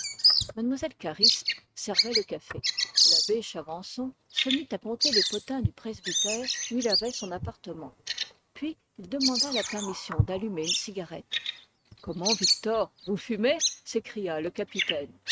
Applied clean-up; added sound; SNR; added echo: neural mask model RNNoise.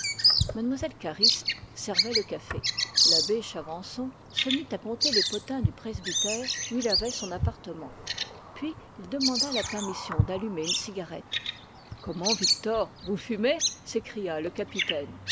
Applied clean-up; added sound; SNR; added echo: none; Bird vocalization, bird call, bird song; -3 dB; none.